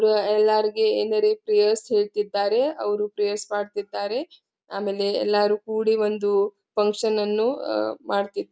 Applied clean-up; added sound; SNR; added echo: none; none; none; none.